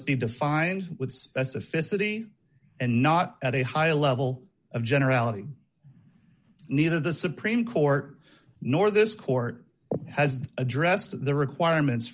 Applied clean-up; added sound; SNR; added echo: none; none; none; none.